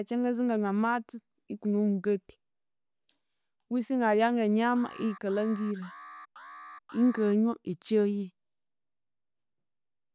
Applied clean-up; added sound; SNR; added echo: none; Alarm; 18 dB; none.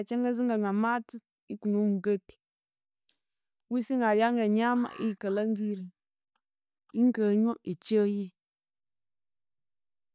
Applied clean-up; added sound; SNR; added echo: neural mask model DeepFilterNet 3.